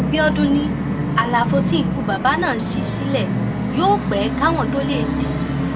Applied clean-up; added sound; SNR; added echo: none; Musical instrument; 0 dB; none.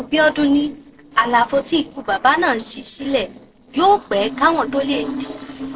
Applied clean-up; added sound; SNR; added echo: neural separator model SepFormer DNS4.